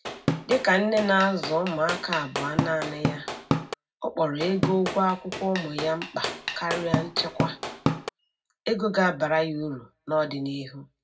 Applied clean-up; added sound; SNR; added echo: none; Drum / Drum kit; 3 dB; reverberation time 0.4 s.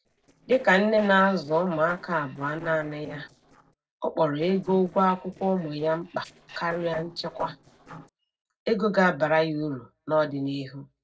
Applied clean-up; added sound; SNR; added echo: neural separator model SepFormer DNS4.